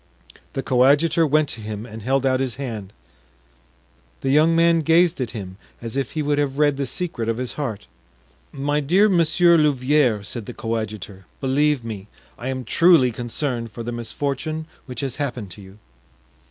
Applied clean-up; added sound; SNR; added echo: none; none; none; none.